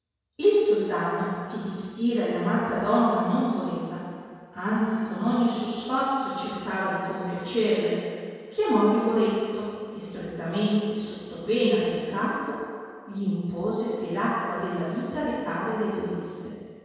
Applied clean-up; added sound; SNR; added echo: none; none; none; reverberation time 1.9 s.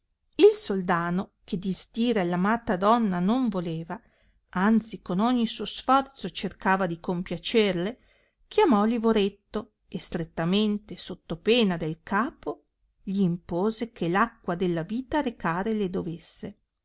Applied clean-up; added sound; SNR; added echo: none; none; none; none.